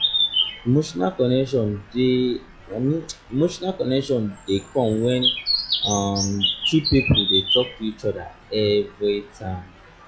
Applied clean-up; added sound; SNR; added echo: classical method log-MMSE.